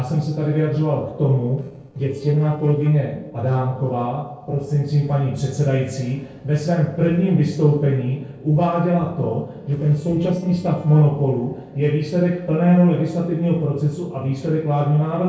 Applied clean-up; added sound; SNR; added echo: neural separator model SepFormer DNS4.